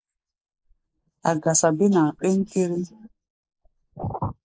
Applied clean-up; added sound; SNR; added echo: neural mask model Resemble Enhance denoiser.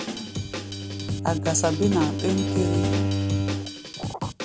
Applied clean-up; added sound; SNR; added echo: none; Drum kit + Bowed string instrument; -2 dB; none.